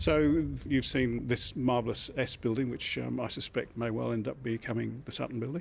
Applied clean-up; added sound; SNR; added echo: none; Boom; 16 dB; none.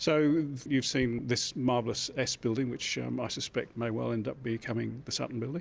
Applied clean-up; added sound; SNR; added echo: none; none; none; none.